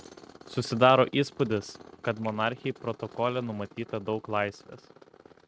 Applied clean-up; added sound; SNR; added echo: neural mask model RNNoise.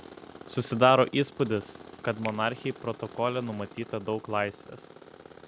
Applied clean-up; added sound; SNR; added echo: none; Finger snapping + Tools; 17 dB; none.